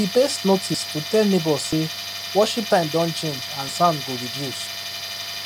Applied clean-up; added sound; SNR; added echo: none; Tools; 8 dB; none.